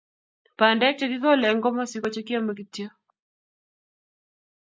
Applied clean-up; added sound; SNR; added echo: none; Marimba, xylophone; 18 dB; none.